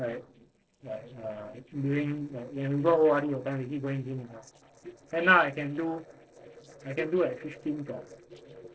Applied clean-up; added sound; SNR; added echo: neural separator model SepFormer DNS4.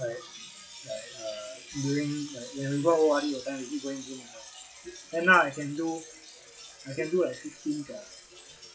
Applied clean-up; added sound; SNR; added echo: classical method WPE with log-MMSE.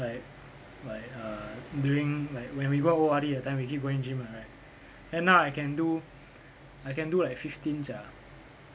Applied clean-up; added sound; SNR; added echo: none; none; none; none.